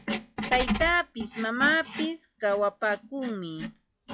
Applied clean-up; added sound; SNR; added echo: classical method log-MMSE.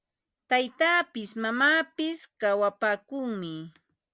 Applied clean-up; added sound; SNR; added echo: none; none; none; none.